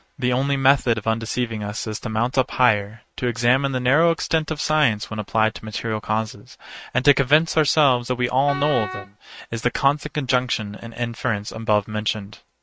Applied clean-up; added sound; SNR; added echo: neural mask model RNNoise.